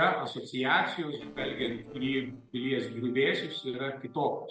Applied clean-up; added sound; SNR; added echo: neural separator model SepFormer DNS4.